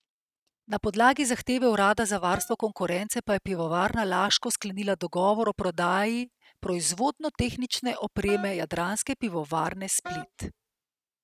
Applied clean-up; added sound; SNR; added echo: neural mask model RNNoise.